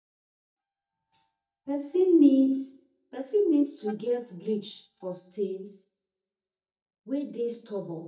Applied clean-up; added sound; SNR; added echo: neural mask model DeepFilterNet 3.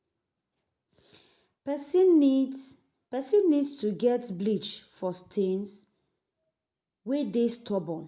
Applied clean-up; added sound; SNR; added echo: none; none; none; none.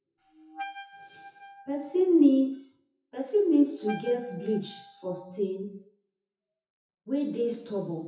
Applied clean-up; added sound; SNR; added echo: classical method WPE with log-MMSE.